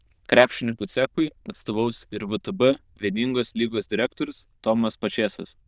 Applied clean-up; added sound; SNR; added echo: neural diffusion model UNIVERSE++.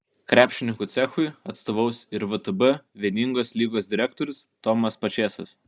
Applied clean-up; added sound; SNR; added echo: none; none; none; none.